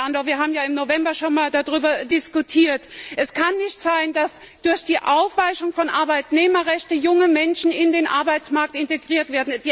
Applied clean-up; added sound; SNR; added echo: none; none; none; none.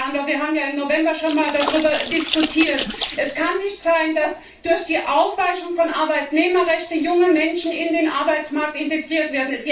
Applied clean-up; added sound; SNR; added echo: none; Splash, splatter; 10 dB; reverberation time 0.3 s.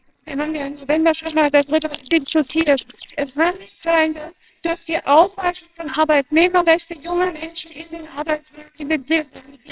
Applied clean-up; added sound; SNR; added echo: neural separator model SepFormer WHAMR!.